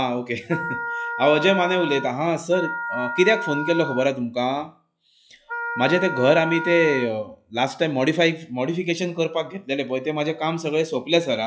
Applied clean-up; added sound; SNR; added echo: classical method log-MMSE.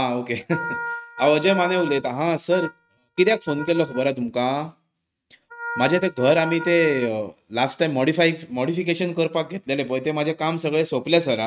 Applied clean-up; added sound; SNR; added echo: neural mask model RNNoise.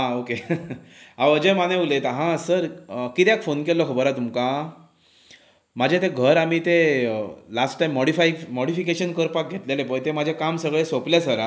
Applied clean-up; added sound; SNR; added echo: none; none; none; none.